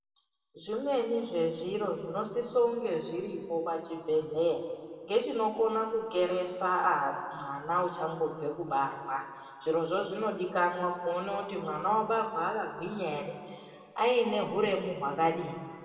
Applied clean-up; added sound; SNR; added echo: none; none; none; reverberation time 2.1 s.